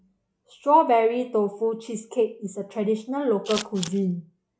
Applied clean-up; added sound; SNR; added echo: classical method log-MMSE.